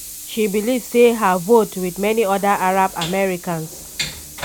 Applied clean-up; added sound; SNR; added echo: none; Train; 14 dB; none.